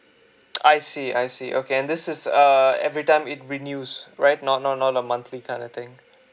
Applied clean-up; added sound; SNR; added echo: none; none; none; none.